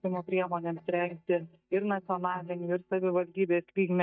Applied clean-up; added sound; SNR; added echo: neural mask model DeepFilterNet 3.